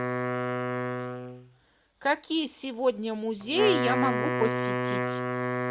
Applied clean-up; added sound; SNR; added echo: none; Wind instrument, woodwind instrument; 0 dB; none.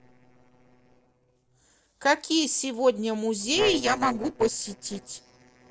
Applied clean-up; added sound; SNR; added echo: neural separator model SepFormer DNS4.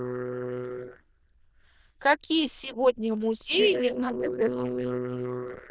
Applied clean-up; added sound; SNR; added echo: neural diffusion model UNIVERSE++.